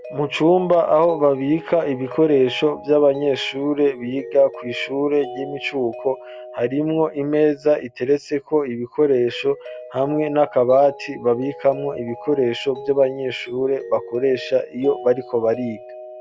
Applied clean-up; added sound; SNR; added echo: none; Mallet percussion; 16 dB; none.